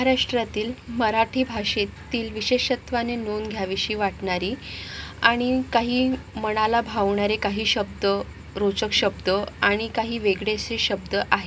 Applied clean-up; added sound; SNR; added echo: none; none; none; none.